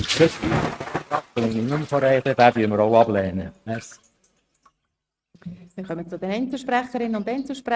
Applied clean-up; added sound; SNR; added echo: neural mask model RNNoise.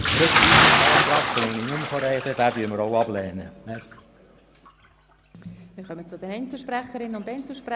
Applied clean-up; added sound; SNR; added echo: none; Bathtub (filling or washing) / Splash, splatter; -4 dB; none.